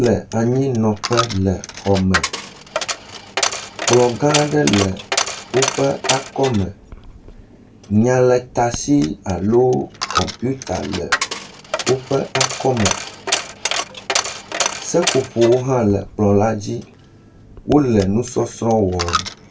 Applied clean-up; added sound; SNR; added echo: none; Coin (dropping); 6 dB; reverberation time 0.2 s.